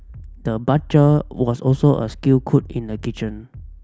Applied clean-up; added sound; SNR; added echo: none; Bass drum; 18 dB; none.